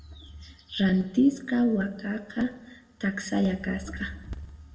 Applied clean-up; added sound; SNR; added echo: none; none; none; reverberation time 0.8 s.